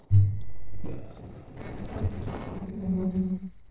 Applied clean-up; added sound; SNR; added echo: neural separator model SepFormer DNS4.